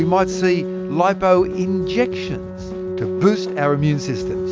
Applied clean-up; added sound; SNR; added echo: none; Organ; 5 dB; none.